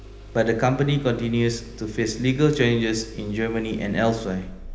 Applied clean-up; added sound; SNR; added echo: none; Engine starting; 16 dB; reverberation time 0.8 s.